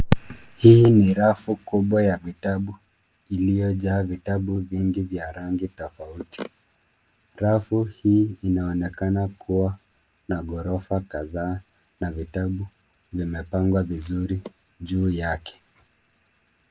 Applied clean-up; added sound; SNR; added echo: none; none; none; none.